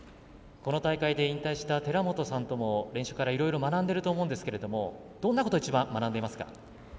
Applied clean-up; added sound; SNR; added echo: none; none; none; none.